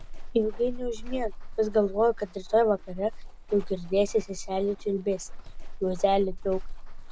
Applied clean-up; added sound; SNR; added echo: none; Walk, footsteps; 8 dB; none.